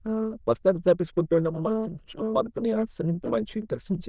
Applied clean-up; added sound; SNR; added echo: neural diffusion model UNIVERSE++.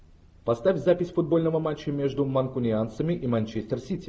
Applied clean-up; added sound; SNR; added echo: none; none; none; none.